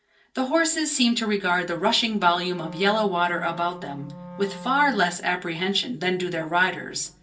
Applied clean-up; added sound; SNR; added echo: none; Wind instrument, woodwind instrument; 16 dB; reverberation time 0.3 s.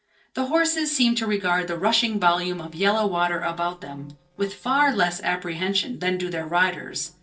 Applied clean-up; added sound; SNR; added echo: neural separator model SepFormer DNS4.